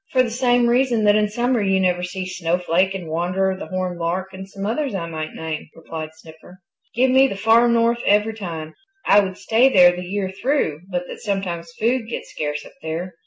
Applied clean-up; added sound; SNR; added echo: none; none; none; none.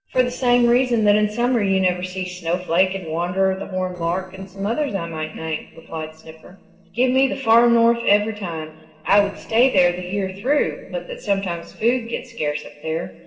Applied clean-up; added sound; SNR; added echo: neural separator model SepFormer DNS4.